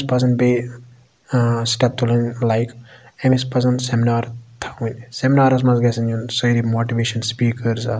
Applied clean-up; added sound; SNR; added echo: none; none; none; none.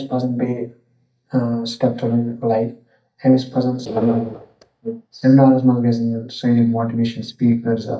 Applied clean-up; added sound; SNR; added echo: neural mask model DeepFilterNet 3.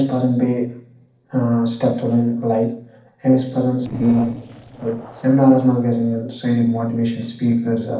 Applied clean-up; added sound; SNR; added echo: neural separator model SepFormer DNS4.